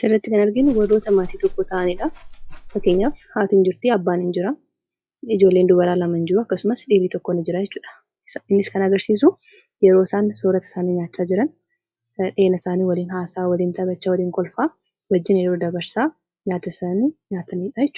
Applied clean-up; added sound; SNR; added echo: classical method log-MMSE.